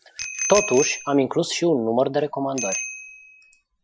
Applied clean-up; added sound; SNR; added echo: classical method Wiener filter.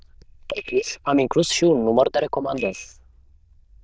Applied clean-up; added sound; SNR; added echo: neural diffusion model UNIVERSE++.